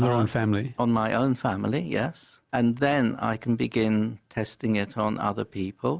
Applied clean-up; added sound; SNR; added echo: none; none; none; none.